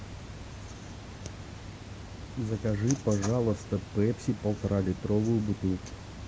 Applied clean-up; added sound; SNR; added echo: none; Water; 14 dB; none.